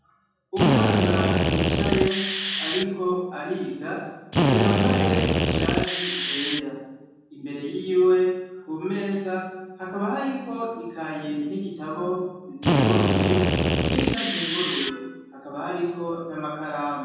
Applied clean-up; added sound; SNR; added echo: none; Drill; -5 dB; reverberation time 1.3 s.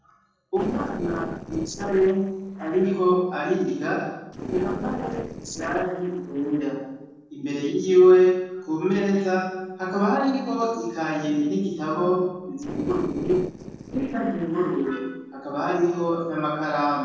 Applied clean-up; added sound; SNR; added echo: neural separator model SepFormer DNS4.